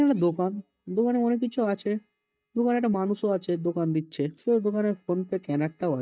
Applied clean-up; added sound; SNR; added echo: neural mask model DeepFilterNet 3.